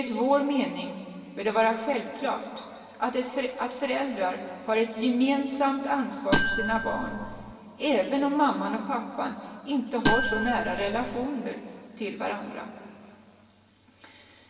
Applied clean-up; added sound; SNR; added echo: none; Marimba, xylophone; 0 dB; reverberation time 2.3 s.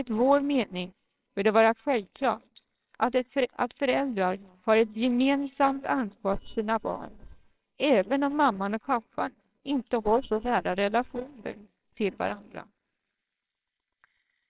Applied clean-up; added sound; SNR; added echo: neural separator model SepFormer WHAMR!.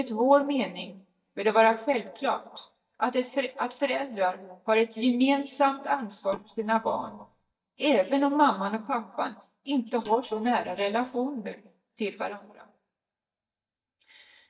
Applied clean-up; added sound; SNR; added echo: neural mask model DeepFilterNet 3.